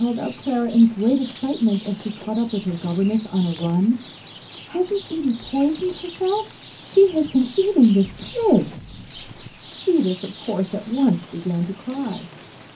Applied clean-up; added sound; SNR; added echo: none; Rain; 17 dB; reverberation time 0.4 s.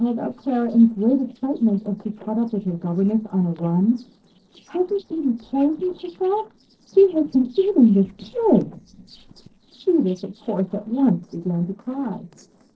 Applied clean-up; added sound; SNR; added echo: neural separator model SepFormer DNS4.